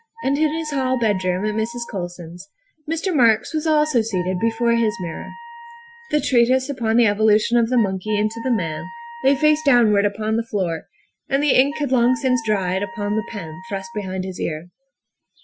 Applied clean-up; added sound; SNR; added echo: classical method Wiener filter.